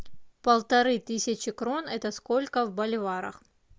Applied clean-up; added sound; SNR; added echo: none; none; none; none.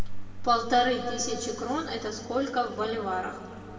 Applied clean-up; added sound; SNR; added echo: none; Engine; 18 dB; reverberation time 2.1 s.